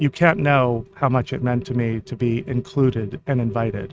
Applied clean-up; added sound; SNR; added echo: neural mask model RNNoise.